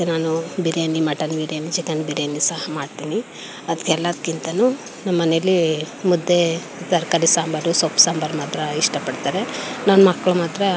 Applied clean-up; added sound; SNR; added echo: none; none; none; none.